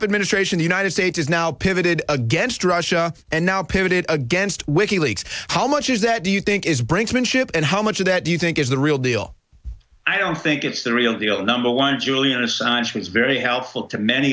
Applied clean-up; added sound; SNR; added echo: none; none; none; none.